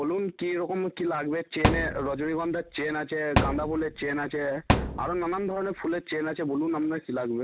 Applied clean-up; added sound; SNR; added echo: none; Thump, thud; 1 dB; none.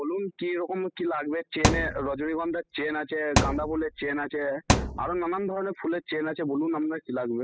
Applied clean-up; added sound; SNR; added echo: classical method spectral subtraction.